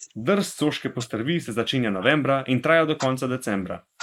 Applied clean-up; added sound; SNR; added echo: neural mask model Resemble Enhance denoiser.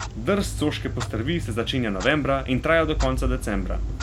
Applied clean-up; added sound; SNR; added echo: none; Clock; 4 dB; none.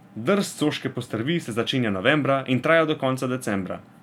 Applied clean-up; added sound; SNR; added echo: none; none; none; none.